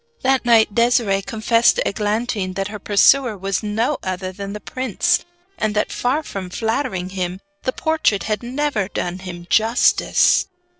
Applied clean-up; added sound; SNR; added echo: neural separator model SepFormer DNS4.